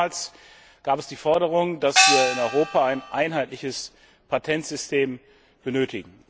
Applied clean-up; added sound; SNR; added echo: none; Gong; -4 dB; none.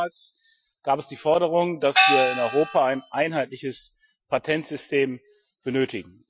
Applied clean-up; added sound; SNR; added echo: classical method Wiener filter.